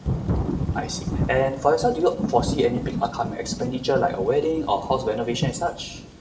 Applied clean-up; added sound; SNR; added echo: none; Thunder / Rain; 4 dB; reverberation time 0.6 s.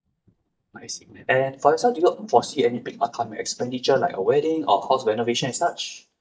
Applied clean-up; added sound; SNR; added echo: neural mask model DeepFilterNet 3.